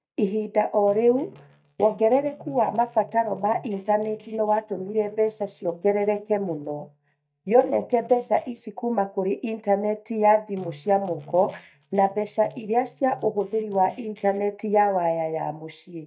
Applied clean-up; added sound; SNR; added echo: neural mask model DeepFilterNet 3.